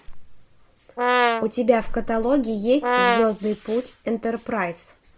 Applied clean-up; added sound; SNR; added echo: none; Brass instrument; -2 dB; none.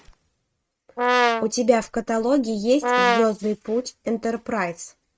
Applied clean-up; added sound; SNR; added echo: neural mask model RNNoise.